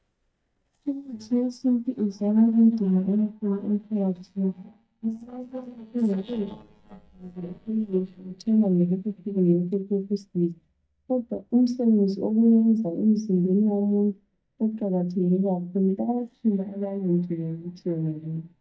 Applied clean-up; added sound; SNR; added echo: neural mask model DeepFilterNet 3.